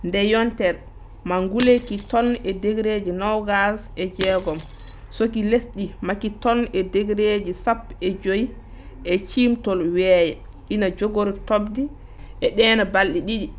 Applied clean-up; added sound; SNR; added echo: none; Shatter / Crushing; 14 dB; none.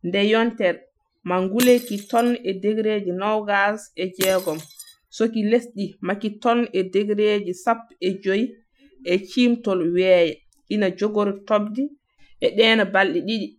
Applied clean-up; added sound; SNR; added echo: classical method Wiener filter.